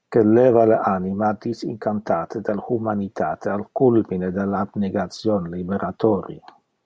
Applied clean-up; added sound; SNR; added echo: none; none; none; none.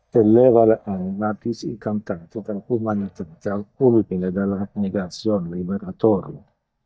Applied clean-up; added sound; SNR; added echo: neural mask model DeepFilterNet 3.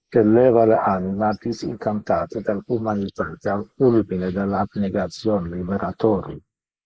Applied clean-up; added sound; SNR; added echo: neural mask model Resemble Enhance denoiser.